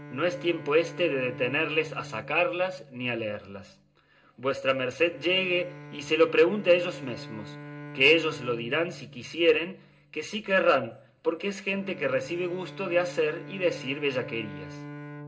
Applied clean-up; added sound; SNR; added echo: none; Bowed string instrument; 16 dB; reverberation time 0.2 s.